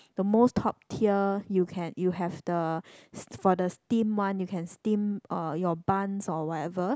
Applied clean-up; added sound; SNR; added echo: none; none; none; none.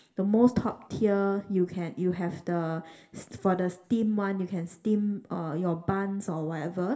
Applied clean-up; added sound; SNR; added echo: none; none; none; reverberation time 0.7 s.